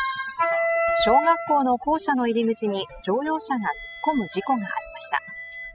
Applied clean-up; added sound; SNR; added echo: classical method spectral subtraction.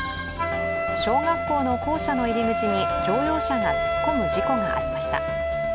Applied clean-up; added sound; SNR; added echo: none; Wind instrument, woodwind instrument; -1 dB; none.